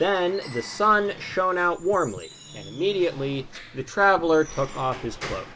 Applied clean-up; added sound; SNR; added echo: none; Squeak / Wood; 17 dB; none.